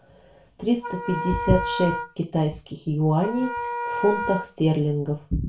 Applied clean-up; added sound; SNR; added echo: none; Wind instrument, woodwind instrument; 5 dB; reverberation time 0.3 s.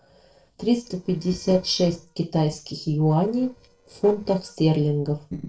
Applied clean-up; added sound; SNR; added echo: neural separator model SepFormer DNS4.